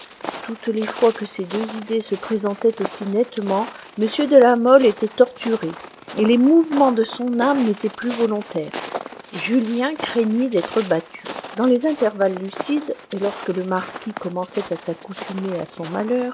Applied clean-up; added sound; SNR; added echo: none; Walk, footsteps; 14 dB; none.